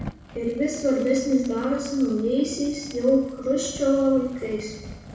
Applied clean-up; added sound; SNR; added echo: none; Fire; 17 dB; reverberation time 1.0 s.